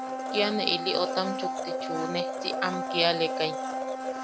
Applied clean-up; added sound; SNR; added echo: none; Domestic sounds, home sounds; 2 dB; none.